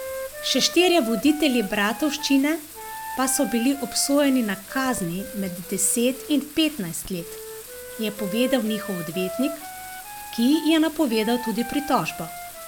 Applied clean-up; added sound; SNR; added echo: none; Bathtub (filling or washing) + Wind instrument, woodwind instrument; 12 dB; none.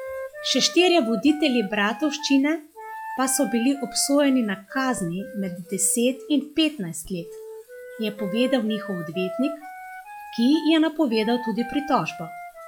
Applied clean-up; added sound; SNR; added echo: classical method log-MMSE.